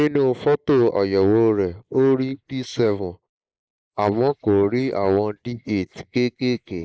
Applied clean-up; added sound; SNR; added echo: neural mask model Resemble Enhance denoiser.